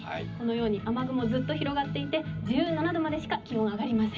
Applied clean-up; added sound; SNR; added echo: none; none; none; reverberation time 0.4 s.